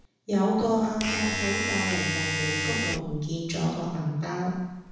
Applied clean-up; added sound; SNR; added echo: none; Domestic sounds, home sounds; 4 dB; reverberation time 1.1 s.